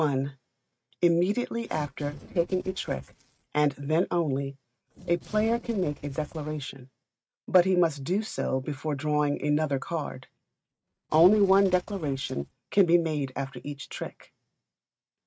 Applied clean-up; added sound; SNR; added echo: neural mask model RNNoise.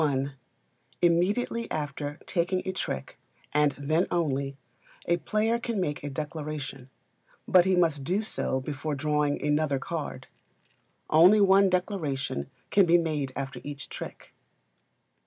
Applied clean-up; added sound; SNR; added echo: none; none; none; none.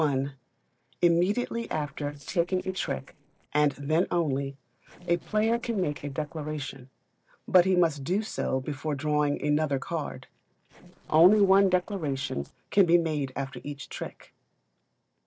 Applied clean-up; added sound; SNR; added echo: neural separator model SepFormer DNS4.